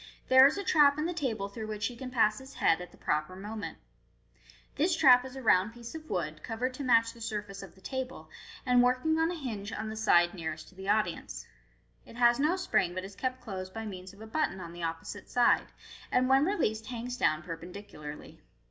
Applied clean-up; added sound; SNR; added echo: none; none; none; none.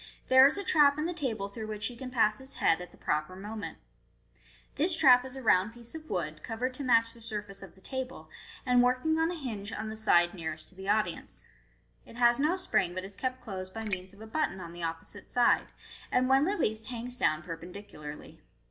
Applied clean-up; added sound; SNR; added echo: none; Raindrop; 10 dB; none.